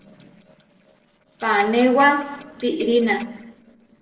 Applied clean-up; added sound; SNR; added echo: neural separator model SepFormer DNS4.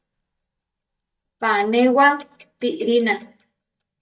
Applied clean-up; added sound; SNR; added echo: neural mask model DeepFilterNet 3.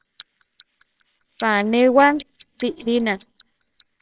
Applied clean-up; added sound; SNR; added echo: neural separator model SepFormer WHAMR!.